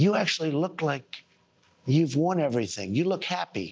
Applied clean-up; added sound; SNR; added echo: none; none; none; none.